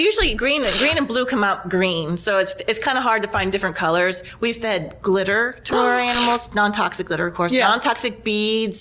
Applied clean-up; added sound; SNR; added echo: none; Domestic sounds, home sounds; 4 dB; none.